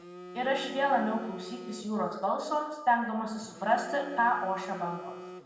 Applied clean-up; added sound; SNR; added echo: none; Telephone; 15 dB; reverberation time 1.0 s.